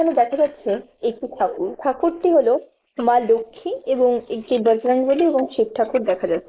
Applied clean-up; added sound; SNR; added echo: neural mask model Resemble Enhance denoiser.